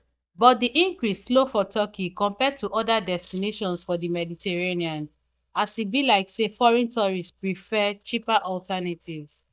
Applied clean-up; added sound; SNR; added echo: neural mask model DeepFilterNet 3.